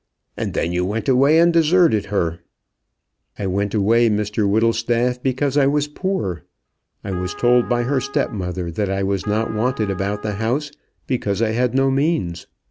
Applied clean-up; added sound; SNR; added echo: none; Trumpet; 18 dB; none.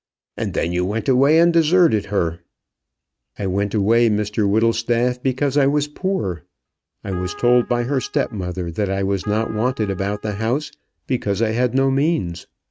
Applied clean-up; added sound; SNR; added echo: neural mask model RNNoise.